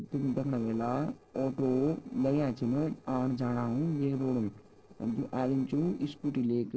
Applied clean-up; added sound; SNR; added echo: neural separator model SepFormer DNS4.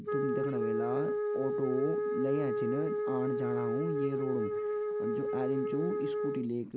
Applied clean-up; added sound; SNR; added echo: none; Wind instrument, woodwind instrument; -3 dB; none.